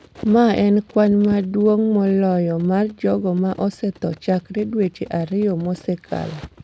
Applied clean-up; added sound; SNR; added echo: none; none; none; none.